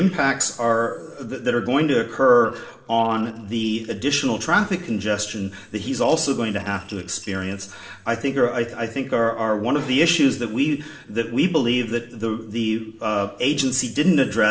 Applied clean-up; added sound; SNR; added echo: neural separator model SepFormer DNS4.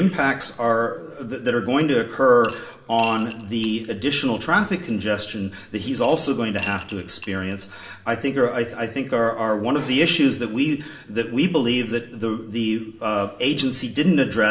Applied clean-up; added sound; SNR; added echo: none; Coin (dropping) / Glass; 14 dB; reverberation time 1.7 s.